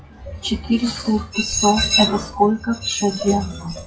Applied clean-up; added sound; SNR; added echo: classical method WPE with log-MMSE.